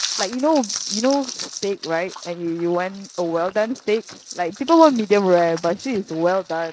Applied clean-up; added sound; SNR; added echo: neural mask model RNNoise.